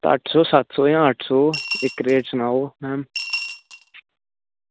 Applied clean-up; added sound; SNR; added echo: none; Coin (dropping) / Glass; 9 dB; none.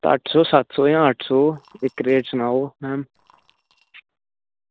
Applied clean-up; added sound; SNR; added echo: neural separator model SepFormer DNS4.